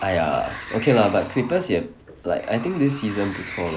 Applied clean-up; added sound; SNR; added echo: none; Sliding door; 15 dB; none.